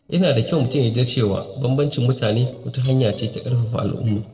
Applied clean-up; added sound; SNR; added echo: neural separator model SepFormer DNS4.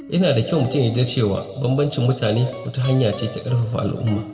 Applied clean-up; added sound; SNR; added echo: none; Guitar; 18 dB; reverberation time 1.3 s.